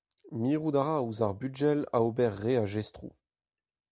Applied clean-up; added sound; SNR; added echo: none; none; none; none.